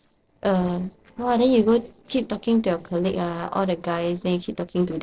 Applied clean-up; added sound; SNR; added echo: neural separator model SepFormer DNS4.